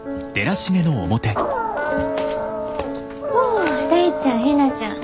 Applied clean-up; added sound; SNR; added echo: none; Dog + Printer / Engine; 4 dB; none.